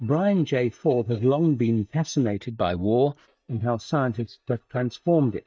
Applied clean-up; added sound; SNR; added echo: neural mask model DeepFilterNet 3.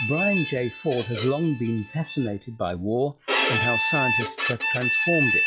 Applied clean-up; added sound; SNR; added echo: classical method log-MMSE.